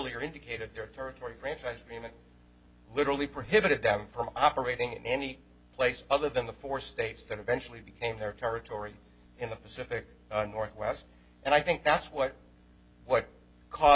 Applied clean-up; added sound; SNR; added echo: none; none; none; none.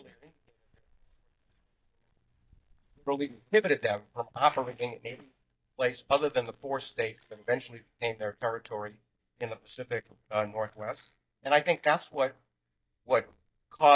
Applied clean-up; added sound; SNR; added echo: neural mask model DeepFilterNet 3.